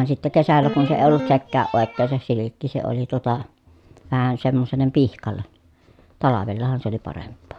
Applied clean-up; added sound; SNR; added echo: none; Guitar; 7 dB; none.